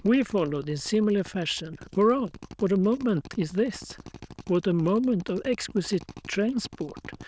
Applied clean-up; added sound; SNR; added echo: neural diffusion model UNIVERSE++.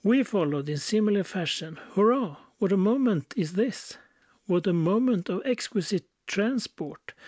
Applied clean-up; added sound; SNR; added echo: none; none; none; none.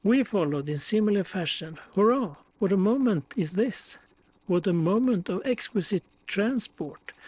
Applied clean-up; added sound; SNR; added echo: neural separator model SepFormer DNS4.